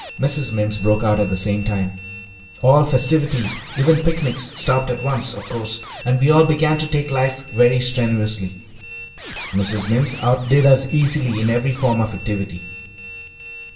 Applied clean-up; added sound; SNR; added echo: none; Squeak; 15 dB; reverberation time 0.8 s.